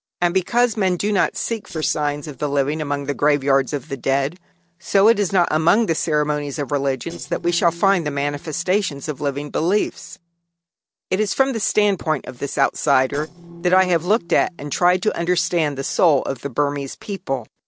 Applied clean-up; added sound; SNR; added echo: neural separator model SepFormer DNS4.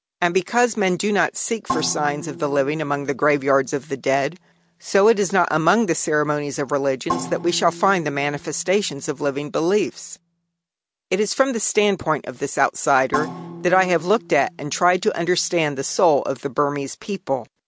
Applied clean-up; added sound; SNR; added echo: none; Percussion; 14 dB; none.